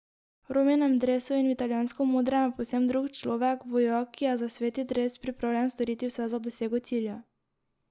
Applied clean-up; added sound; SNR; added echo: none; none; none; none.